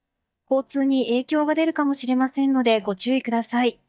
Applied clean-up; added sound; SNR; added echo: neural mask model DeepFilterNet 3.